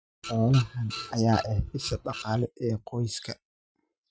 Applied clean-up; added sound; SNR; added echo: neural mask model RNNoise.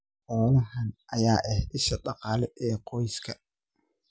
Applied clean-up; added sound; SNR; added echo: none; none; none; none.